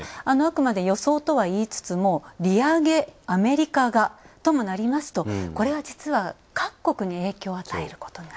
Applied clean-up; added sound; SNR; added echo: none; none; none; none.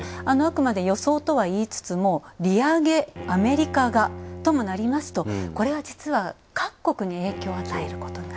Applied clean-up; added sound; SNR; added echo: none; Bowed string instrument; 14 dB; none.